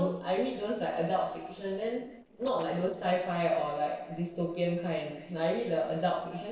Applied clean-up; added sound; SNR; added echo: neural separator model SepFormer DNS4.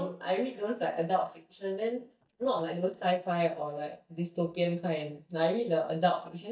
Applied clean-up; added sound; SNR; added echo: neural mask model DeepFilterNet 3.